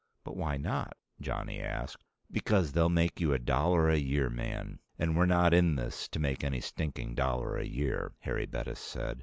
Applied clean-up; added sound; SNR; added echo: none; none; none; none.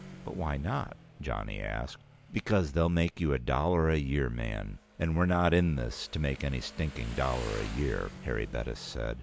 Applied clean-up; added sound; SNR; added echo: none; Motorcycle; 19 dB; none.